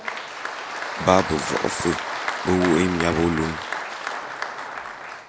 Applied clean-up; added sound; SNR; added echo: none; Applause; 5 dB; none.